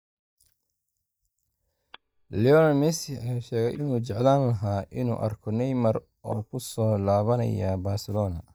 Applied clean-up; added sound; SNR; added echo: neural mask model DeepFilterNet 3.